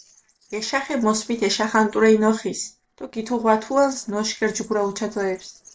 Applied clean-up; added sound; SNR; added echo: neural separator model SepFormer DNS4.